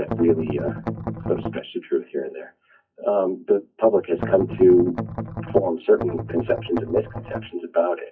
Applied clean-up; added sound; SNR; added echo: classical method WPE with log-MMSE.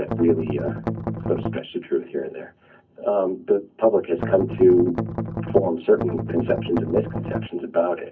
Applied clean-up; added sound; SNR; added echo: none; Strum; 5 dB; reverberation time 0.3 s.